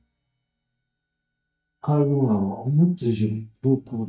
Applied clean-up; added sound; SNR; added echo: neural mask model DeepFilterNet 3.